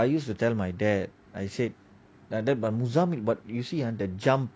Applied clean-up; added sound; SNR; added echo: none; none; none; none.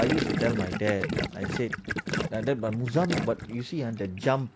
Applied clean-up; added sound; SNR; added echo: none; Gurgling; 3 dB; none.